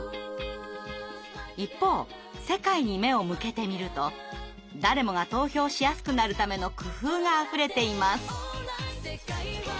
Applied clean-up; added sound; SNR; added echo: none; none; none; none.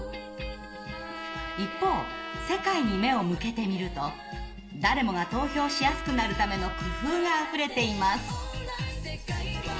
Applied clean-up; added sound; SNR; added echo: none; Trumpet; 11 dB; reverberation time 1.2 s.